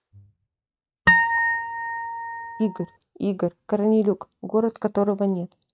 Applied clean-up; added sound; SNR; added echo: neural mask model RNNoise.